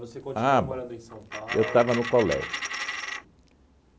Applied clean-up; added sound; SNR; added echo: none; Coin (dropping); 7 dB; none.